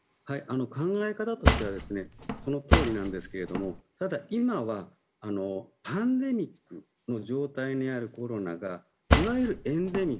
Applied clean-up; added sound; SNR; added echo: none; Cutlery, silverware / Drawer open or close; -3 dB; none.